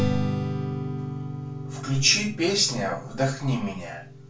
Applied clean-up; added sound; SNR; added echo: none; Strum; 3 dB; reverberation time 0.3 s.